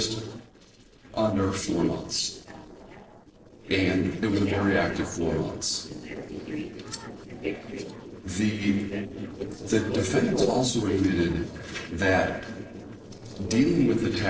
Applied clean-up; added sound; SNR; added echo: neural separator model SepFormer DNS4.